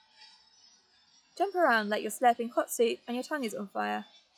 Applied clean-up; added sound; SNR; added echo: classical method log-MMSE.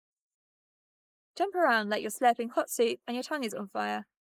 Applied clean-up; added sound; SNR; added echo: neural mask model Resemble Enhance denoiser.